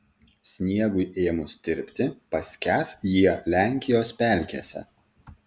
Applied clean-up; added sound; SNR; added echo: none; none; none; none.